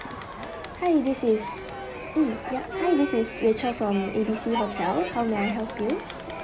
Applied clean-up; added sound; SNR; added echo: none; Crowd; 8 dB; none.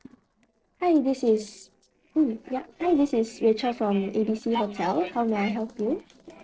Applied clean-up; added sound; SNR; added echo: neural separator model SepFormer DNS4.